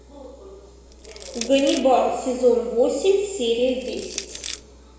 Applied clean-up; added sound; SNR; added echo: none; Crushing; 13 dB; reverberation time 1.0 s.